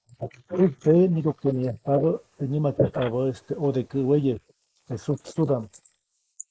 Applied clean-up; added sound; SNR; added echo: neural mask model Resemble Enhance denoiser.